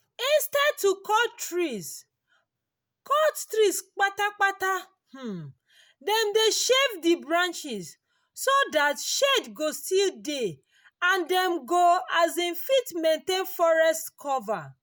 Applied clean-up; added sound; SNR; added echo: none; none; none; none.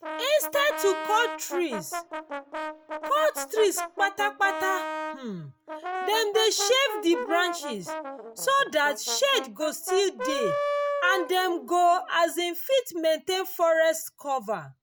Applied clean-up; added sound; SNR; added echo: none; Brass instrument; 8 dB; none.